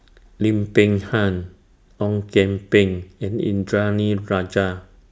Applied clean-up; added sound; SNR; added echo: none; none; none; none.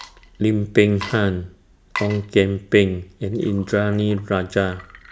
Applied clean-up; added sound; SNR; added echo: none; Water / Liquid; 18 dB; none.